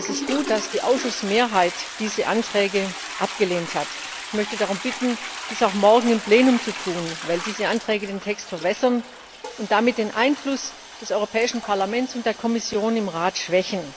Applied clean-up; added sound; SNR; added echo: none; Toilet flush; 11 dB; none.